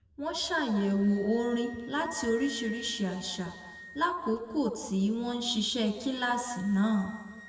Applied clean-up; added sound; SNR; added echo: none; Wind instrument, woodwind instrument; 19 dB; reverberation time 1.6 s.